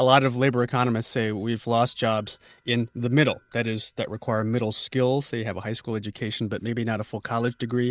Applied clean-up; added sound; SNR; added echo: neural mask model DeepFilterNet 3.